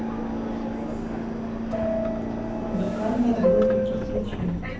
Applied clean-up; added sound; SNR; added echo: none; Subway, metro, underground; -4 dB; reverberation time 0.7 s.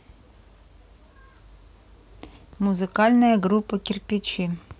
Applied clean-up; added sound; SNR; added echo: none; none; none; none.